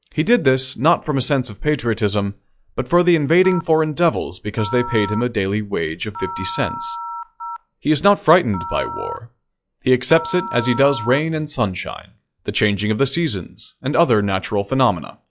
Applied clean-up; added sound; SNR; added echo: classical method log-MMSE.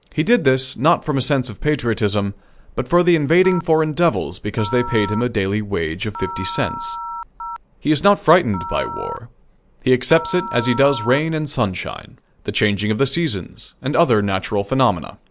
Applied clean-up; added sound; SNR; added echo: none; Telephone; 12 dB; none.